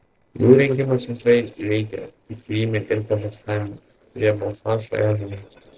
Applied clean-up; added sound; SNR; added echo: neural separator model SepFormer DNS4.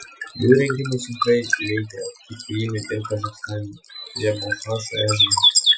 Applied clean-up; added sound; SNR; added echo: classical method Wiener filter.